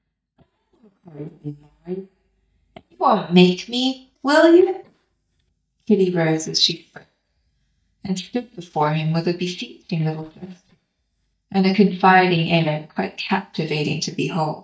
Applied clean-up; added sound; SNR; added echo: neural mask model DeepFilterNet 3.